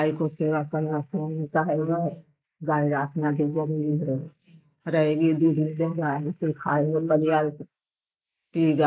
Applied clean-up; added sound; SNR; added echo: neural mask model Resemble Enhance denoiser.